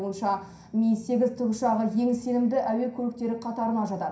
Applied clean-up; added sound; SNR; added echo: none; none; none; reverberation time 0.5 s.